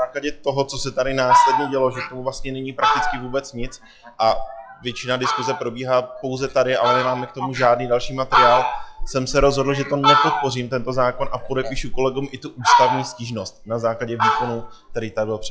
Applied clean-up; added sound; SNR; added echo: classical method log-MMSE.